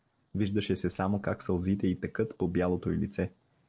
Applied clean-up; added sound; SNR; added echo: neural separator model SepFormer DNS4.